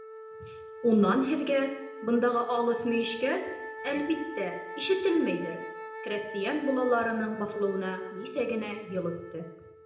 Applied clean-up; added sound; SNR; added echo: none; Wind instrument, woodwind instrument; 12 dB; reverberation time 0.8 s.